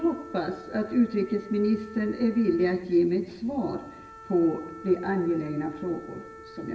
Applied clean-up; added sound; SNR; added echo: none; Wind instrument, woodwind instrument; 18 dB; reverberation time 1.0 s.